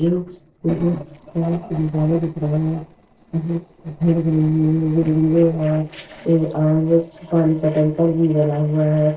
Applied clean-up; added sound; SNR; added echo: neural separator model SepFormer DNS4.